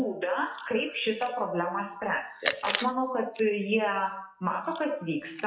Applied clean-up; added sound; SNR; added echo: classical method WPE with log-MMSE.